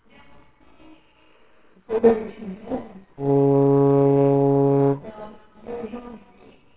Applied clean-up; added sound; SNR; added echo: neural separator model SepFormer WHAMR!.